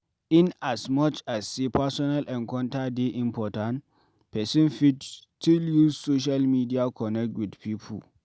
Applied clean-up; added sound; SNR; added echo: none; none; none; none.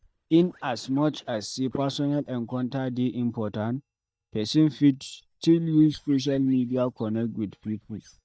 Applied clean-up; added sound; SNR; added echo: neural mask model DeepFilterNet 3.